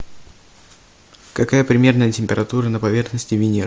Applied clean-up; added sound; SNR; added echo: none; none; none; none.